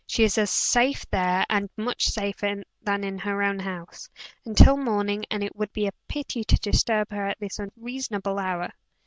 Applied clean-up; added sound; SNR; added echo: none; none; none; none.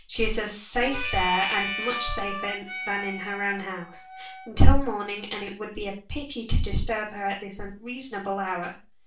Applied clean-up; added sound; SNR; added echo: none; Harmonica; 8 dB; reverberation time 0.3 s.